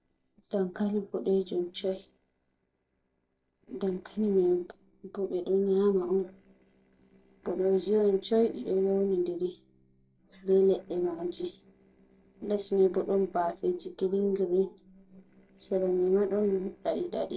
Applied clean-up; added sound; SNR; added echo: neural separator model SepFormer DNS4.